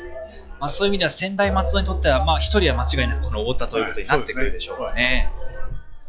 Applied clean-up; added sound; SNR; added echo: classical method log-MMSE.